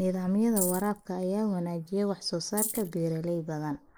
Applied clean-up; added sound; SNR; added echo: neural mask model Resemble Enhance denoiser.